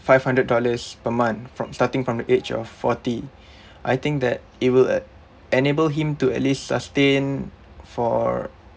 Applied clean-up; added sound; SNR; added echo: none; none; none; none.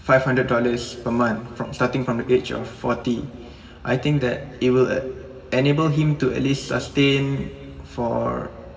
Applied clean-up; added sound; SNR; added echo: none; none; none; reverberation time 1.7 s.